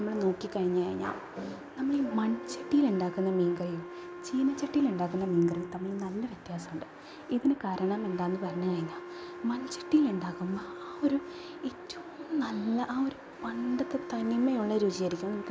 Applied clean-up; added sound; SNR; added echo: none; Wind instrument, woodwind instrument; 14 dB; none.